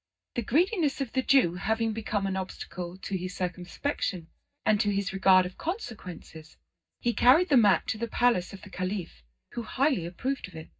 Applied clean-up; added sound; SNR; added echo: none; none; none; reverberation time 0.4 s.